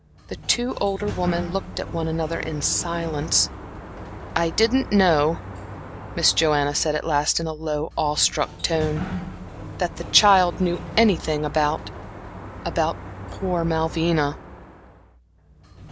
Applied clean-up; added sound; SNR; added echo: none; Sliding door; 12 dB; none.